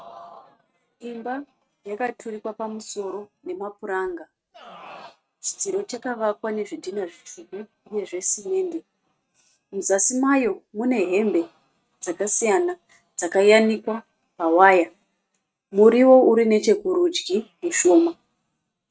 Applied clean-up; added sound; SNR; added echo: neural mask model RNNoise.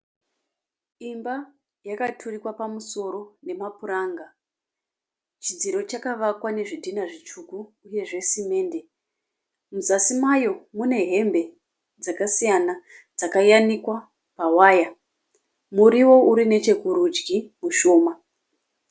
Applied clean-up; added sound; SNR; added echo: none; none; none; none.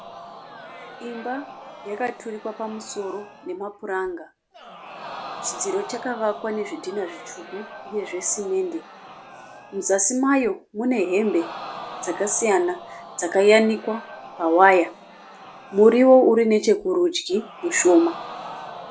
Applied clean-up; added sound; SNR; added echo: none; Crowd; 16 dB; none.